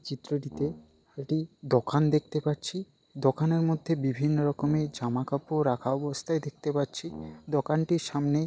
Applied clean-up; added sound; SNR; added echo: none; Brass instrument; 17 dB; none.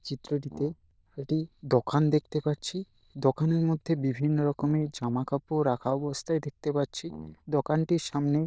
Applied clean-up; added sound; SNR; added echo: neural diffusion model UNIVERSE++.